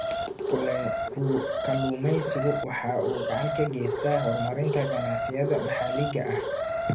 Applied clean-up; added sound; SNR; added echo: none; Alarm; 1 dB; reverberation time 0.3 s.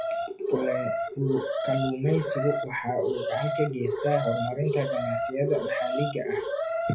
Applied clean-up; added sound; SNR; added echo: classical method WPE with log-MMSE.